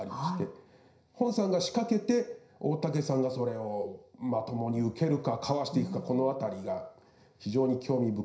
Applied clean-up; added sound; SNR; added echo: none; none; none; reverberation time 0.5 s.